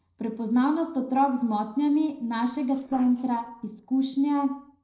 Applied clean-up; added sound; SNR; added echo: neural separator model SepFormer DNS4.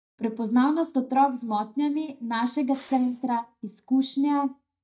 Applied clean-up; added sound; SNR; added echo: neural mask model DeepFilterNet 3.